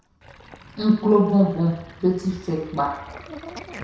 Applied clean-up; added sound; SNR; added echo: none; Sink (filling or washing); 18 dB; reverberation time 0.7 s.